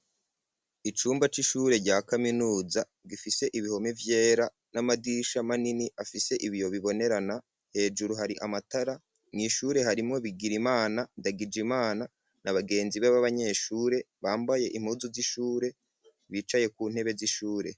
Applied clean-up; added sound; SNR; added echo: none; none; none; none.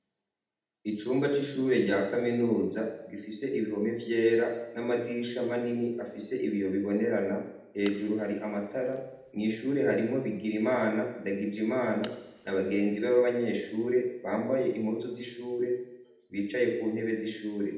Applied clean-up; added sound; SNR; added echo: none; Fire; 19 dB; reverberation time 0.8 s.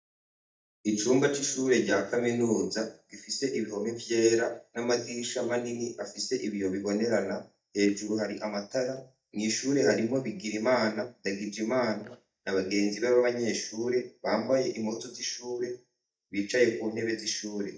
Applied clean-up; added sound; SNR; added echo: neural mask model DeepFilterNet 3.